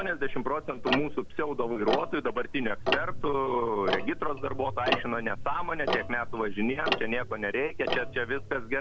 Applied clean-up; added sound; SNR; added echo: none; Tick-tock; 2 dB; none.